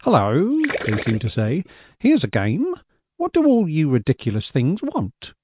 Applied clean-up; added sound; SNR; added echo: none; Gurgling; 12 dB; none.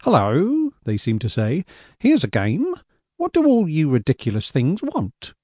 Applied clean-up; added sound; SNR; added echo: none; none; none; none.